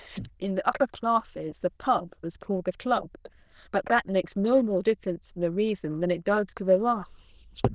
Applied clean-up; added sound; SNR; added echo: neural diffusion model UNIVERSE++.